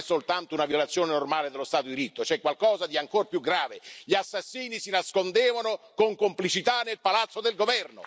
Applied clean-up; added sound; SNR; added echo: none; none; none; none.